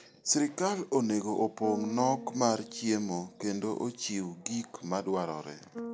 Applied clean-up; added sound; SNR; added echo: none; Bass guitar; 16 dB; none.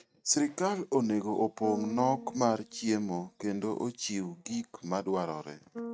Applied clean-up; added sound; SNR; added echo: neural mask model RNNoise.